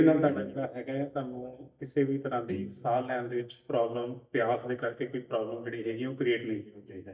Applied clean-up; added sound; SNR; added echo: neural mask model DeepFilterNet 3.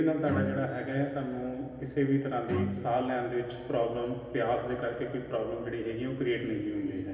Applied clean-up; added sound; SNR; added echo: none; Bowed string instrument; 9 dB; reverberation time 2.6 s.